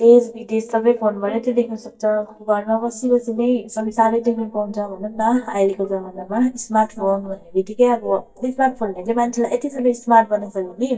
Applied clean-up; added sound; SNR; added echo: neural mask model DeepFilterNet 3.